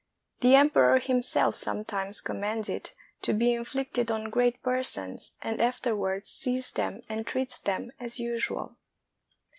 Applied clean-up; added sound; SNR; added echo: none; none; none; none.